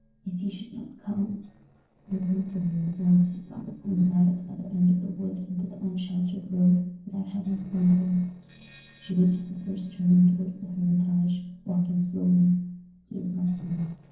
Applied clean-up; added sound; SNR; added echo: neural separator model SepFormer DNS4.